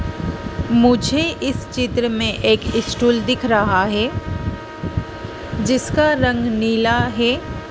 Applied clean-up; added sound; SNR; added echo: none; Trumpet; 19 dB; none.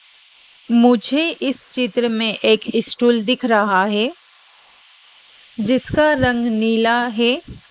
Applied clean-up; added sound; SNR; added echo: neural mask model Resemble Enhance denoiser.